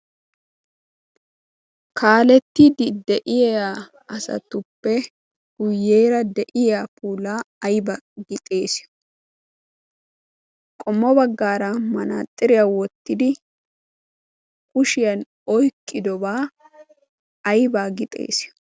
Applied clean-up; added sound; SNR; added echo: none; none; none; none.